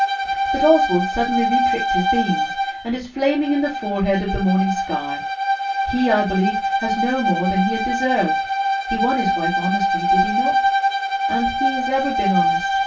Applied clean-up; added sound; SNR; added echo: none; Bowed string instrument; -1 dB; reverberation time 0.2 s.